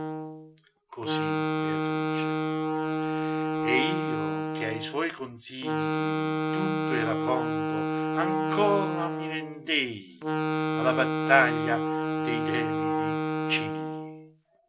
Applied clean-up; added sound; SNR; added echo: none; Wind instrument, woodwind instrument; -3 dB; none.